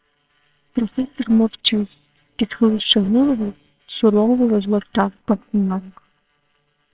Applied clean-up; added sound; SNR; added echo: neural separator model SepFormer WHAMR!.